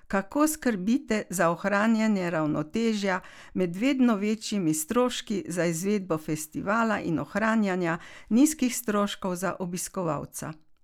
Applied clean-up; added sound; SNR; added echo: none; none; none; none.